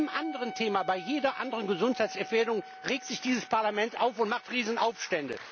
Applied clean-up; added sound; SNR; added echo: none; Wind instrument, woodwind instrument; 15 dB; none.